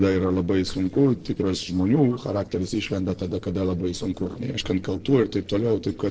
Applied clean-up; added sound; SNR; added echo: neural separator model SepFormer DNS4.